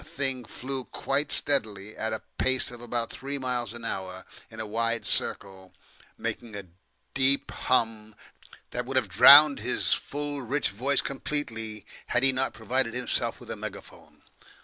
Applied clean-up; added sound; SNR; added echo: none; none; none; none.